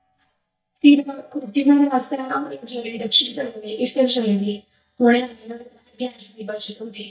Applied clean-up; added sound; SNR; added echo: neural mask model DeepFilterNet 3.